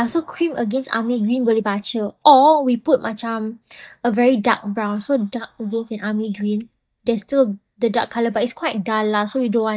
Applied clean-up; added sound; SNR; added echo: neural mask model DeepFilterNet 3.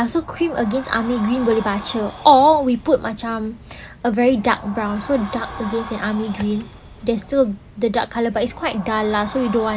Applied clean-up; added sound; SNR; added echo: none; Sliding door; 16 dB; none.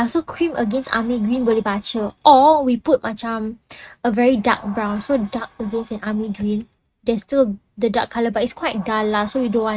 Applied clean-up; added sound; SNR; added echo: neural mask model RNNoise.